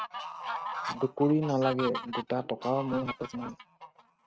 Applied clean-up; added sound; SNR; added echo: neural mask model RNNoise.